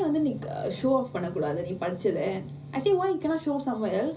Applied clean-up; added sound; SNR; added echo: none; none; none; reverberation time 0.5 s.